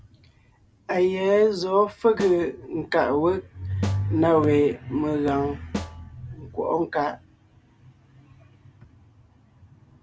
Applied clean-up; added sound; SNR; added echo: none; Snare drum; 14 dB; none.